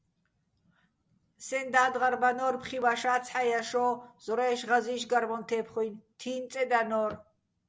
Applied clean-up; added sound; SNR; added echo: none; none; none; none.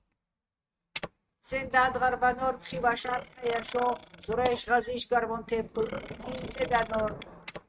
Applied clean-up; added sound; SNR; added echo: neural mask model RNNoise.